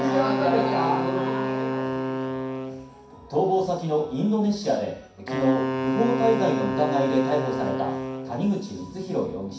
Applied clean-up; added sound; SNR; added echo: none; Wind instrument, woodwind instrument; 3 dB; reverberation time 0.6 s.